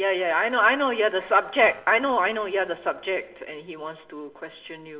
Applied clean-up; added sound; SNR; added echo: neural separator model SepFormer DNS4.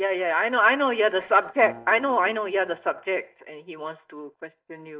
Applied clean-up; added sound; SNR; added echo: neural mask model DeepFilterNet 3.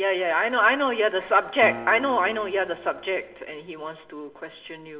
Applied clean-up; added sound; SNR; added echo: none; Acoustic guitar; 17 dB; reverberation time 2.3 s.